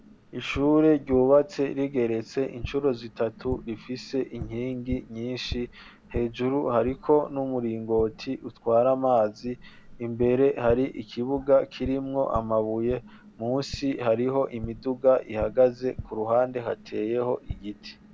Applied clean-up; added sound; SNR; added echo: none; Tap; 16 dB; none.